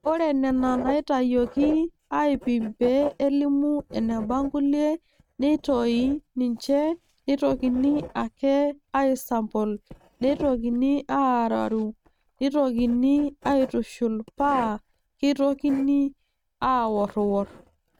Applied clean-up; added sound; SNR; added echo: neural mask model RNNoise.